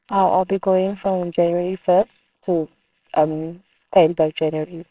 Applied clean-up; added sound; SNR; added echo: neural separator model SepFormer WHAMR!.